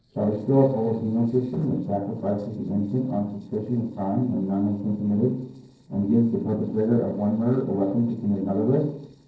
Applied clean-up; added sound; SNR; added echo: neural separator model SepFormer DNS4.